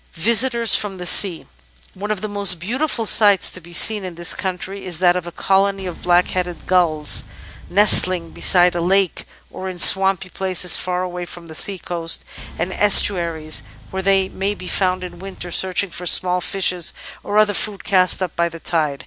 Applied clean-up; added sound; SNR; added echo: none; Engine; 15 dB; none.